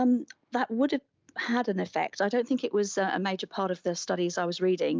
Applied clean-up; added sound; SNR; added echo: none; none; none; none.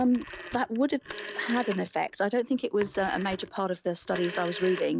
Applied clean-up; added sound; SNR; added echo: none; Telephone; 12 dB; none.